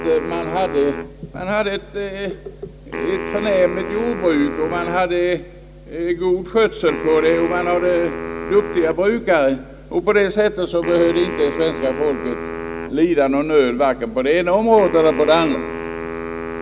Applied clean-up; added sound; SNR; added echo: none; Wind instrument, woodwind instrument; 10 dB; none.